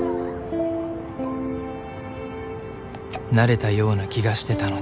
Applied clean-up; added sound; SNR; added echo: none; none; none; none.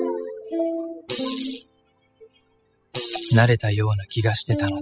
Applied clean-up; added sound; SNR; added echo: classical method spectral subtraction.